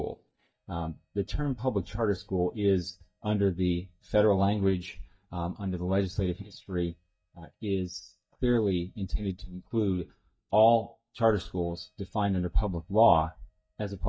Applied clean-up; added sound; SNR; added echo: neural mask model DeepFilterNet 3.